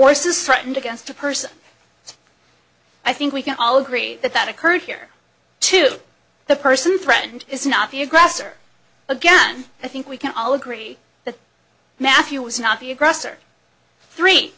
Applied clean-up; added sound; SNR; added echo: none; none; none; none.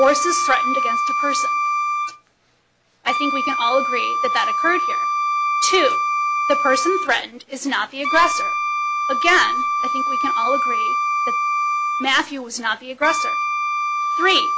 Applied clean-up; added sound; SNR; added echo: none; Wind instrument, woodwind instrument; -2 dB; none.